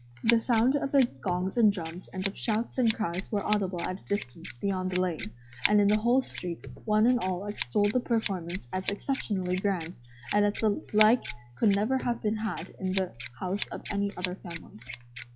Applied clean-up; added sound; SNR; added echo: classical method log-MMSE.